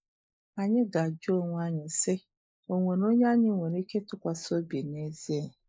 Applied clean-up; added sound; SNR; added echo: neural mask model Resemble Enhance denoiser.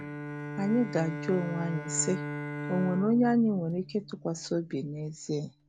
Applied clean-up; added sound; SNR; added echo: none; Bowed string instrument; 9 dB; none.